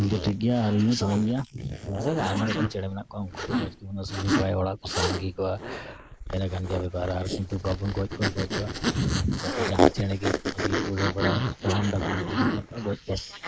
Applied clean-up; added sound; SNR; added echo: neural mask model Resemble Enhance denoiser.